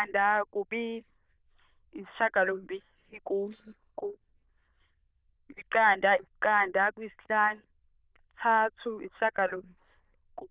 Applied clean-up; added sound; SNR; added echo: neural diffusion model UNIVERSE++.